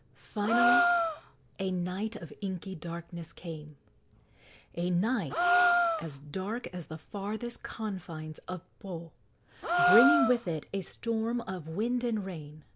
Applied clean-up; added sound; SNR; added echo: none; Gasp; -2 dB; none.